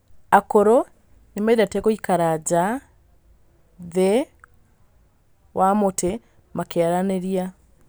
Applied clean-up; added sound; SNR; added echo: none; none; none; none.